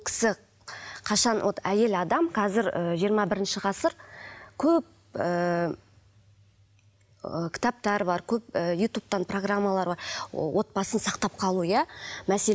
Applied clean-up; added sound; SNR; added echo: none; none; none; none.